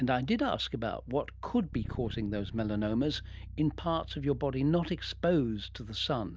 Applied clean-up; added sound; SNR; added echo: none; Bass guitar; 13 dB; none.